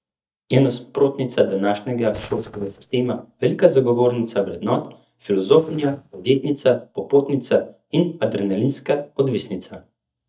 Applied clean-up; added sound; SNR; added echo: neural mask model DeepFilterNet 3.